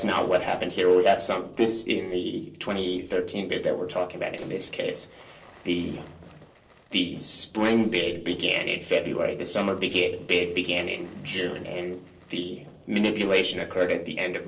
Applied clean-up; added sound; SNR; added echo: neural separator model SepFormer DNS4.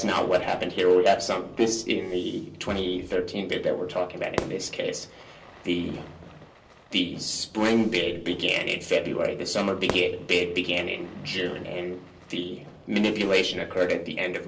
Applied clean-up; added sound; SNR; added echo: none; Fire / Fireworks; 17 dB; reverberation time 0.3 s.